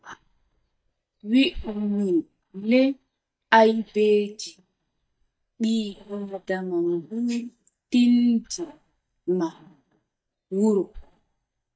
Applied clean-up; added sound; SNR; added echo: neural mask model DeepFilterNet 3.